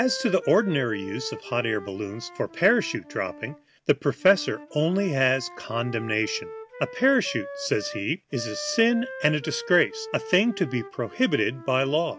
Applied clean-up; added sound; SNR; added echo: none; Wind instrument, woodwind instrument; 15 dB; none.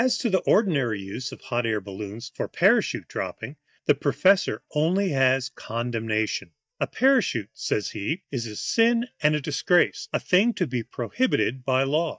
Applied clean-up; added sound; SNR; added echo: neural mask model DeepFilterNet 3.